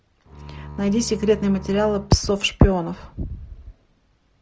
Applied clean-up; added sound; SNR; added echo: none; Bowed string instrument; 15 dB; none.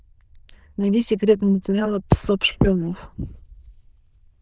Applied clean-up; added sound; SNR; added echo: neural diffusion model UNIVERSE++.